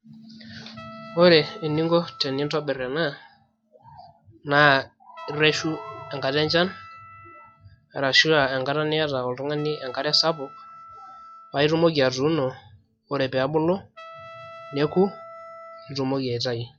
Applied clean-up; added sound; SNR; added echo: classical method log-MMSE.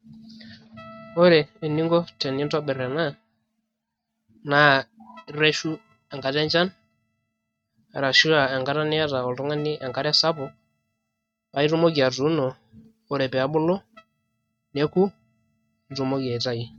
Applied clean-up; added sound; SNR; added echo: neural mask model RNNoise.